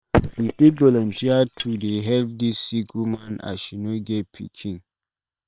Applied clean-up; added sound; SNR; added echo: neural separator model SepFormer WHAM!.